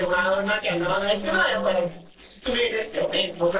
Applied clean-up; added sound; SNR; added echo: neural separator model SepFormer DNS4.